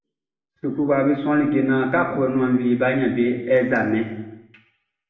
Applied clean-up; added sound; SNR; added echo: none; none; none; reverberation time 0.9 s.